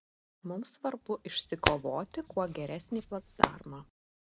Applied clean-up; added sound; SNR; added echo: none; Hands; -2 dB; none.